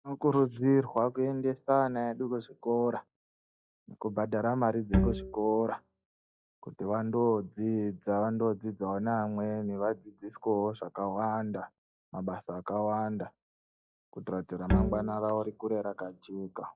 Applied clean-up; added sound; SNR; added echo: classical method log-MMSE.